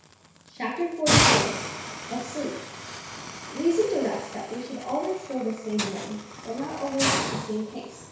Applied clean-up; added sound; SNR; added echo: none; Hiss; -1 dB; reverberation time 0.7 s.